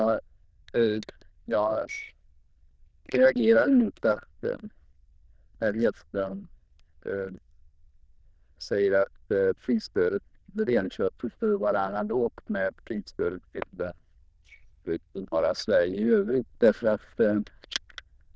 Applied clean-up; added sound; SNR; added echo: neural diffusion model UNIVERSE++.